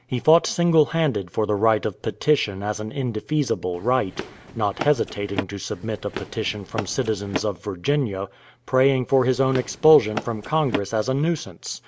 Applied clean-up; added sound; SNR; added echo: none; Run; 11 dB; none.